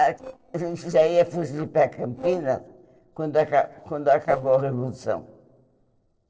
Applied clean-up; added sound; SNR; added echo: neural separator model SepFormer DNS4.